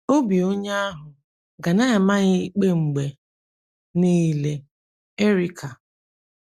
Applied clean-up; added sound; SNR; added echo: none; none; none; none.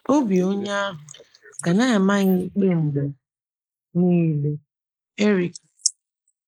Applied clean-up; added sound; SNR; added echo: neural mask model Resemble Enhance denoiser.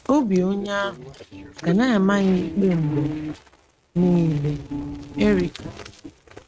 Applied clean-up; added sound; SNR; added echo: neural mask model RNNoise.